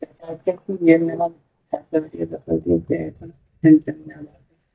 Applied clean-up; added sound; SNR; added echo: neural mask model DeepFilterNet 3.